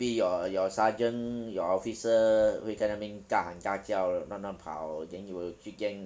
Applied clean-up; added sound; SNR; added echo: none; none; none; none.